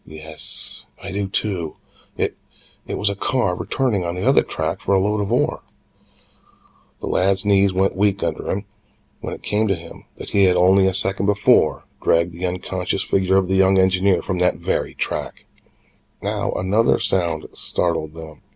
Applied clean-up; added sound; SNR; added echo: none; none; none; none.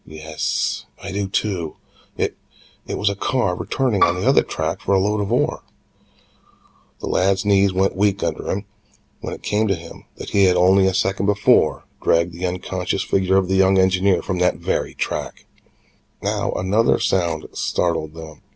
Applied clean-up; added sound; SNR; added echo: none; Bowed string instrument; 1 dB; none.